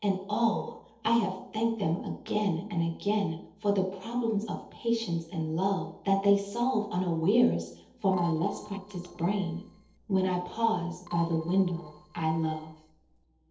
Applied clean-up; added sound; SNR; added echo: neural separator model SepFormer DNS4.